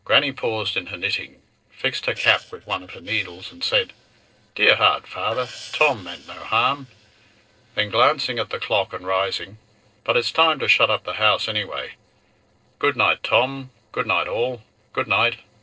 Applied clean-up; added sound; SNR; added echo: neural separator model SepFormer DNS4.